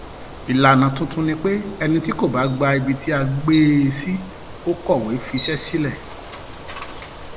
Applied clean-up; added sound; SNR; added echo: none; Bicycle; 14 dB; none.